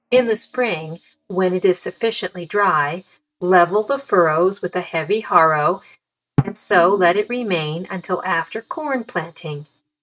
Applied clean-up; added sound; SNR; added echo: neural mask model RNNoise.